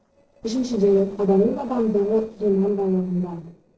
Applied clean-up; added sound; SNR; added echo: neural separator model SepFormer DNS4.